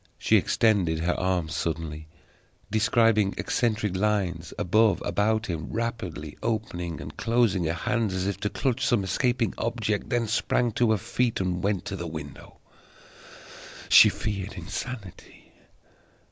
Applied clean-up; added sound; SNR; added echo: none; none; none; none.